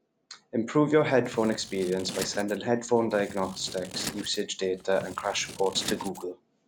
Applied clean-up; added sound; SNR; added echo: none; Scissors; 13 dB; none.